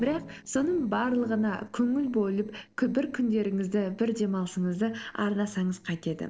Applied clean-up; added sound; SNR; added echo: neural separator model SepFormer DNS4.